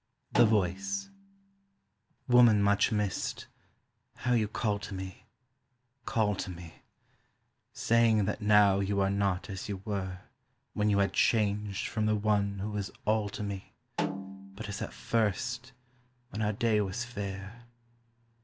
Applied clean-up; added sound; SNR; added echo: none; Snare drum; 9 dB; none.